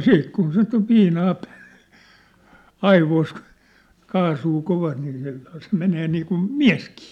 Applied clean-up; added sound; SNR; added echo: none; none; none; none.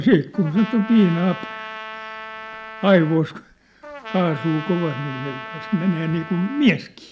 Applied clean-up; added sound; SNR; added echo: none; Trumpet; 14 dB; none.